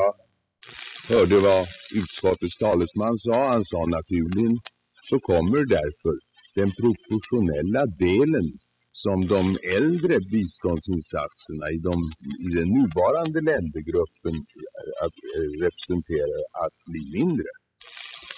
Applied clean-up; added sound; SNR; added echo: classical method spectral subtraction.